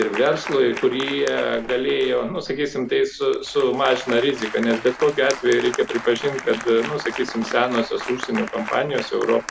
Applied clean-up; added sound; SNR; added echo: none; Applause; 12 dB; none.